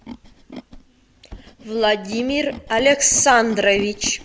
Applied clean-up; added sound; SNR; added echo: none; Tools; 17 dB; none.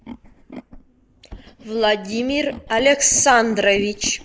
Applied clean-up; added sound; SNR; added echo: neural mask model Resemble Enhance denoiser.